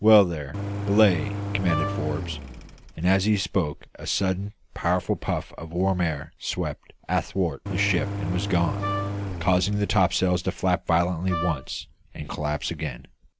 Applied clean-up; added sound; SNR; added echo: none; Engine + Wind instrument, woodwind instrument; 6 dB; none.